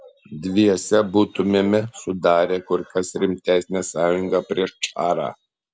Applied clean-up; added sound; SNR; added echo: none; none; none; none.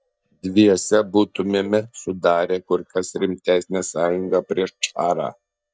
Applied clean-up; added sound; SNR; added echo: neural mask model DeepFilterNet 3.